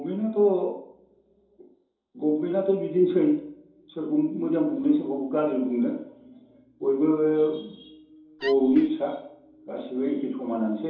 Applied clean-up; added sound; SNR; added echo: none; Wood; 13 dB; reverberation time 2.8 s.